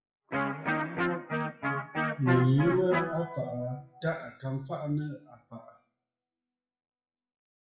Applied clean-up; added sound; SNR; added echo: classical method WPE with log-MMSE.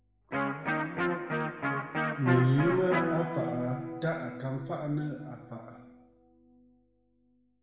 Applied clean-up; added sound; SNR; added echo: none; Electric guitar; 2 dB; reverberation time 1.0 s.